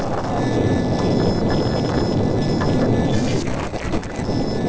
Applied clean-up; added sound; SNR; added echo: neural separator model SepFormer DNS4.